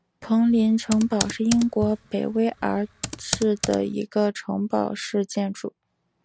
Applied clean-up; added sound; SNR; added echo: none; Computer keyboard; 10 dB; none.